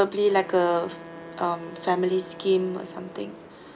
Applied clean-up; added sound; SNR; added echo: none; Wind instrument, woodwind instrument; 17 dB; none.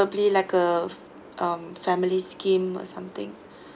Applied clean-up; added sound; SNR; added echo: none; none; none; none.